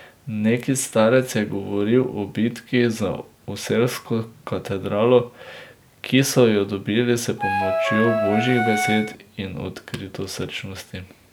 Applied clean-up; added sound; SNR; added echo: none; Wind instrument, woodwind instrument; 1 dB; none.